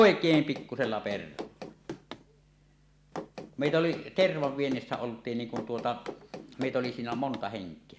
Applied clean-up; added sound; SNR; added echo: none; Run; 12 dB; none.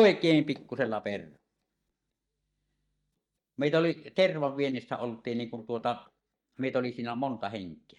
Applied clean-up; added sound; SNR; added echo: neural mask model DeepFilterNet 3.